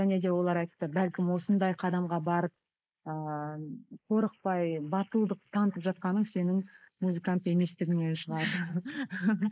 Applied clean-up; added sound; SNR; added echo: neural mask model Resemble Enhance denoiser.